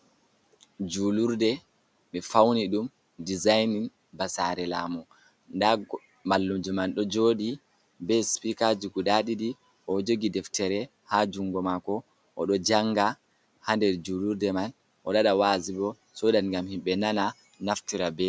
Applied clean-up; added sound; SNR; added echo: none; none; none; none.